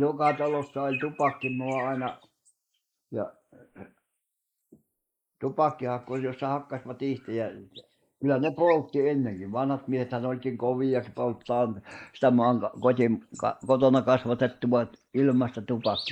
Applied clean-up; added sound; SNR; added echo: neural mask model Resemble Enhance denoiser.